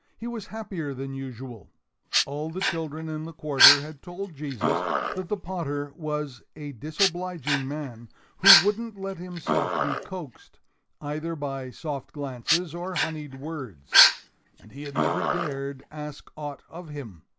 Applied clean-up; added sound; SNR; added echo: none; Dog; -5 dB; none.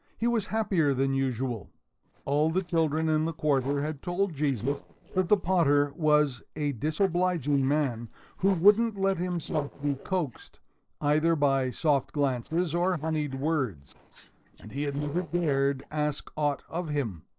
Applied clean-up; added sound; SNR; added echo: neural separator model SepFormer DNS4.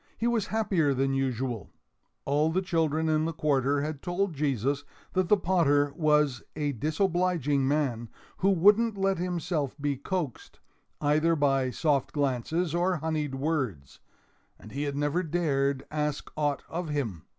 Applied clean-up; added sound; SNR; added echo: none; none; none; none.